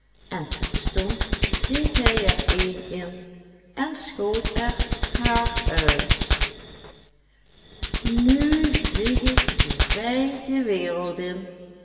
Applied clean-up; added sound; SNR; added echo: none; Hands; -3 dB; reverberation time 2.3 s.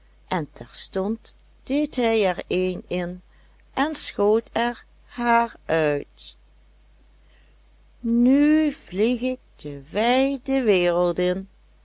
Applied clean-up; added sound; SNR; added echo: none; none; none; none.